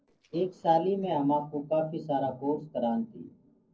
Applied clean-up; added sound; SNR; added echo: neural separator model SepFormer DNS4.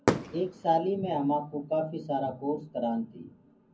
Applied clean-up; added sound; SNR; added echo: none; Fireworks; 6 dB; reverberation time 0.4 s.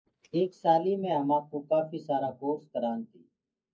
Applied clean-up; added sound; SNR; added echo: neural mask model DeepFilterNet 3.